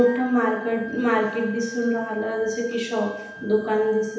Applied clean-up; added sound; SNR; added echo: none; Wind instrument, woodwind instrument; 14 dB; reverberation time 0.9 s.